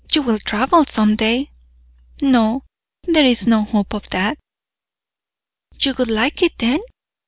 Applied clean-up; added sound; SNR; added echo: none; none; none; none.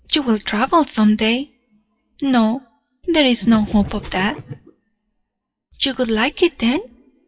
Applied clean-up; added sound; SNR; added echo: classical method WPE with log-MMSE.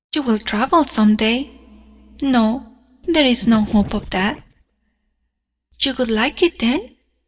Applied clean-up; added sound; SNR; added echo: neural mask model DeepFilterNet 3.